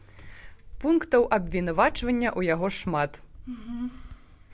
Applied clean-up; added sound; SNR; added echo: none; Wind; 14 dB; none.